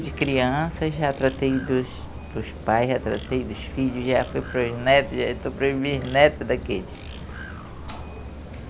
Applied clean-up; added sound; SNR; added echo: none; Bird; 12 dB; none.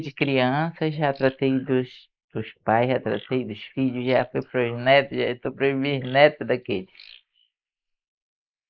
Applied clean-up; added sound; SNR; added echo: neural mask model Resemble Enhance denoiser.